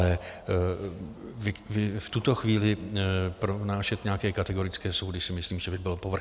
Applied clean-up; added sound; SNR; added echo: none; none; none; none.